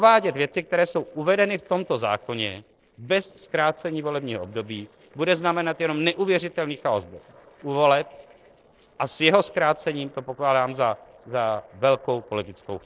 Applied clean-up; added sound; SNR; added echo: neural separator model SepFormer DNS4.